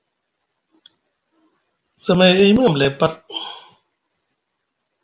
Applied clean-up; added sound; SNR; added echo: none; none; none; none.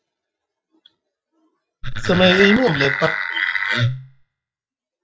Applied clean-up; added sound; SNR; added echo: classical method log-MMSE.